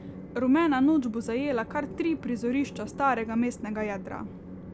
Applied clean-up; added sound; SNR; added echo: none; Train; 14 dB; none.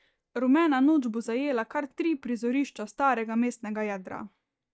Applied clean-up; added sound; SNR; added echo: neural mask model DeepFilterNet 3.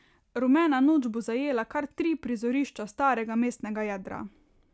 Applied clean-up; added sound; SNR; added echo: none; none; none; none.